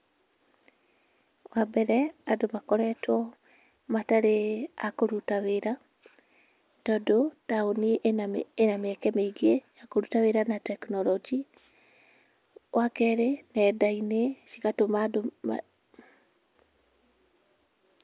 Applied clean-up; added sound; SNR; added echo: none; none; none; none.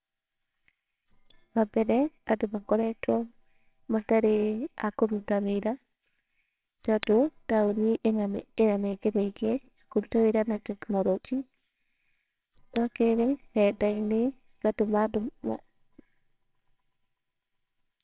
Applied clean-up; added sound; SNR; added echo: neural separator model SepFormer WHAMR!.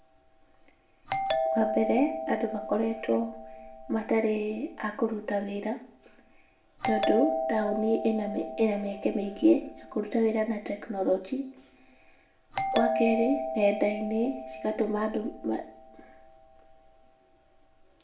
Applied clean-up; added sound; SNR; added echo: none; Doorbell; 6 dB; reverberation time 0.5 s.